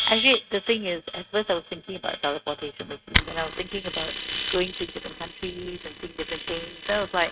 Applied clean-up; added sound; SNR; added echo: neural mask model RNNoise.